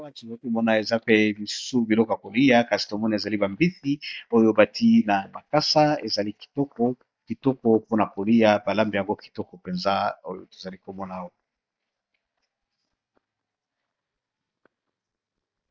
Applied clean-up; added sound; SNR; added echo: neural mask model DeepFilterNet 3.